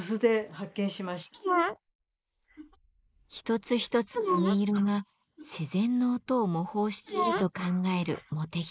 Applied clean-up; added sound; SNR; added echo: neural mask model Resemble Enhance denoiser.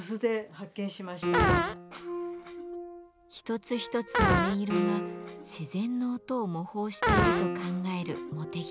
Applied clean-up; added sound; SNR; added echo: none; Fart + Piano; -2 dB; none.